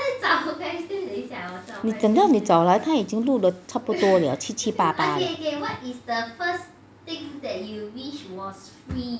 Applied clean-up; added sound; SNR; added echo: none; none; none; none.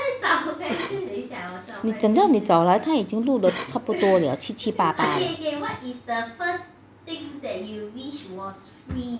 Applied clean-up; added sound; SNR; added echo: none; Cough; 13 dB; none.